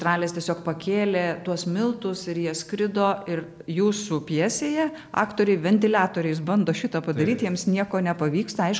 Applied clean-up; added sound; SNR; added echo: none; none; none; none.